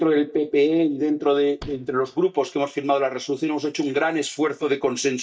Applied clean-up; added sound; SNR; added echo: neural mask model DeepFilterNet 3.